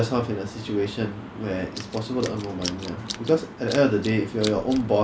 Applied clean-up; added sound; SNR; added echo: none; Tools; 14 dB; none.